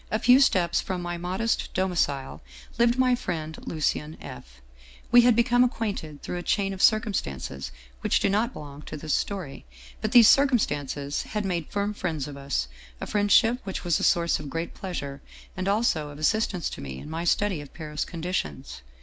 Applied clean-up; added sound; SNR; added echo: none; none; none; none.